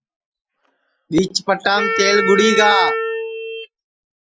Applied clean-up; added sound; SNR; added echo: classical method Wiener filter.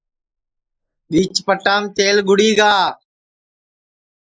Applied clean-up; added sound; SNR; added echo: neural mask model Resemble Enhance denoiser.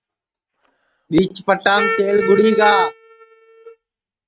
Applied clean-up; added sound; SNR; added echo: neural mask model RNNoise.